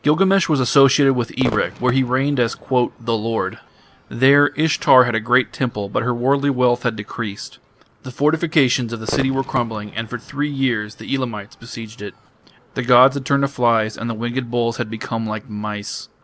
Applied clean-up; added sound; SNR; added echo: none; Crowd / Fireworks; 18 dB; none.